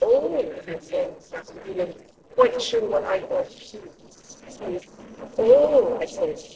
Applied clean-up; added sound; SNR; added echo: neural separator model SepFormer DNS4.